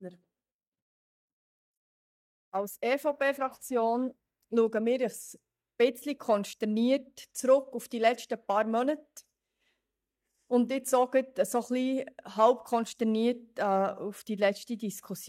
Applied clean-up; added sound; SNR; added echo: neural mask model DeepFilterNet 3.